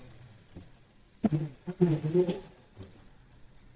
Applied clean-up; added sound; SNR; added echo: neural mask model DeepFilterNet 3.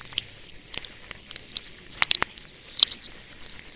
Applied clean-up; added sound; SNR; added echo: neural separator model SepFormer WHAMR!.